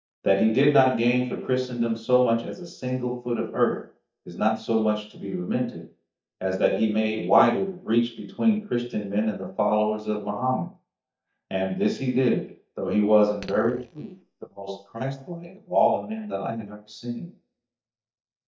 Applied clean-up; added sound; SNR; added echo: neural mask model DeepFilterNet 3.